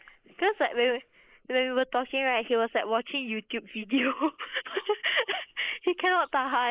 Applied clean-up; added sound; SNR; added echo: neural mask model Resemble Enhance denoiser.